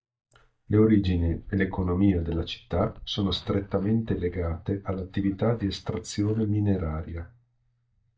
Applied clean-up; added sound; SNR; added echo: neural mask model DeepFilterNet 3.